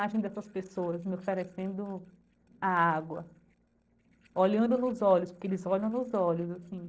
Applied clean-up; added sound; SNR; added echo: neural separator model SepFormer DNS4.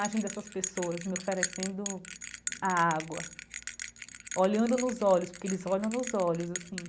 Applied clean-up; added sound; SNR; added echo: none; Bell; 9 dB; none.